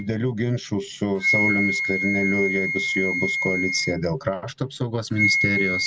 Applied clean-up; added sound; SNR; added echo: none; Wind instrument, woodwind instrument; 0 dB; none.